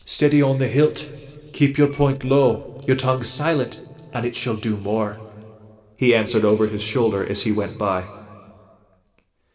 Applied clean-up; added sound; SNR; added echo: neural separator model SepFormer DNS4.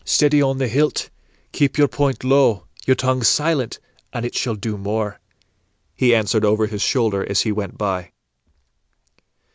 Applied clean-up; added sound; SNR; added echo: none; none; none; none.